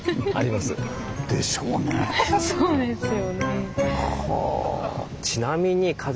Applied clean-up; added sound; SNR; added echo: none; none; none; none.